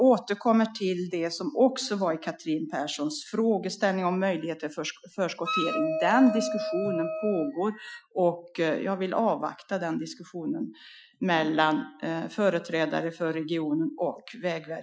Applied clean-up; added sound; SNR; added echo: classical method Wiener filter.